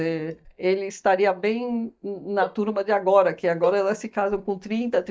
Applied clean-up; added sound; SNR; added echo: neural mask model DeepFilterNet 3.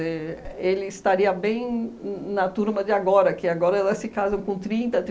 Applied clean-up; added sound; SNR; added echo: none; none; none; none.